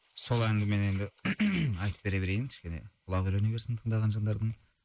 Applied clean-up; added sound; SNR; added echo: neural mask model Resemble Enhance denoiser.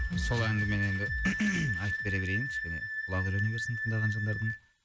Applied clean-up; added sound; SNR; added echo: none; Wind instrument, woodwind instrument; 4 dB; none.